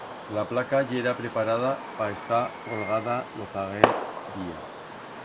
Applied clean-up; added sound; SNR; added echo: none; Fireworks; 3 dB; none.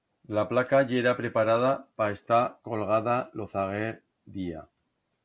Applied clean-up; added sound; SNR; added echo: none; none; none; none.